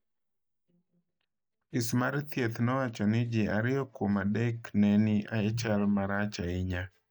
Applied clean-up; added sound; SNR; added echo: neural mask model DeepFilterNet 3.